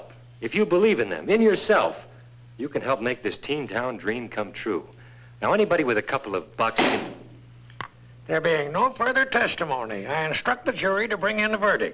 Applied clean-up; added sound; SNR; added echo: none; none; none; none.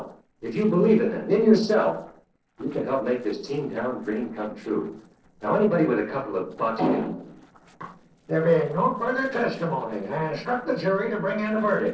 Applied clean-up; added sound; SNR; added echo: neural separator model SepFormer DNS4.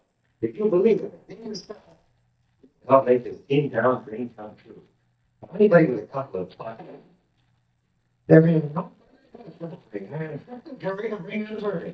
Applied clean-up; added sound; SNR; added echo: neural mask model DeepFilterNet 3.